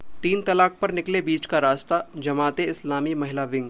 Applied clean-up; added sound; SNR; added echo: none; none; none; none.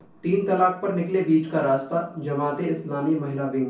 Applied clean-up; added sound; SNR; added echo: none; none; none; reverberation time 0.6 s.